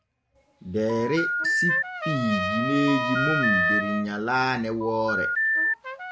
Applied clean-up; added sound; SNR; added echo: none; Trumpet + Telephone; 0 dB; none.